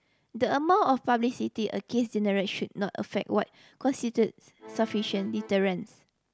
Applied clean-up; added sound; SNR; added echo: none; Accordion; 17 dB; none.